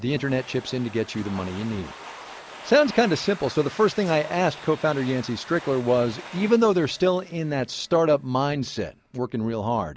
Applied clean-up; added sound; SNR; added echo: none; Domestic sounds, home sounds; 18 dB; none.